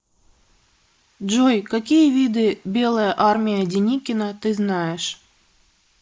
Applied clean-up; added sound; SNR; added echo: neural mask model Resemble Enhance denoiser.